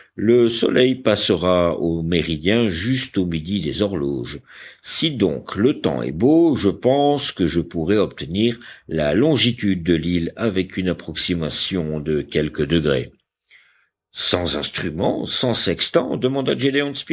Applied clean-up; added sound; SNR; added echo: neural mask model Resemble Enhance denoiser.